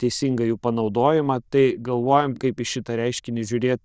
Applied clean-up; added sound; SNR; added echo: neural diffusion model UNIVERSE++.